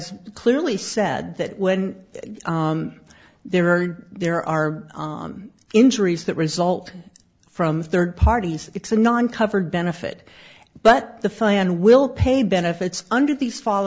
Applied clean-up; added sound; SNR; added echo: none; none; none; none.